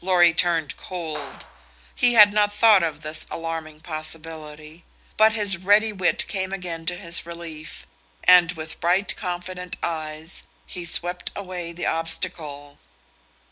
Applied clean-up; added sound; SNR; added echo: none; Clapping; 16 dB; none.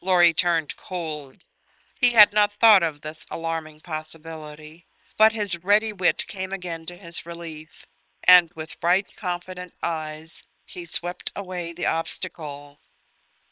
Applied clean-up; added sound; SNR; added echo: neural separator model SepFormer WHAM!.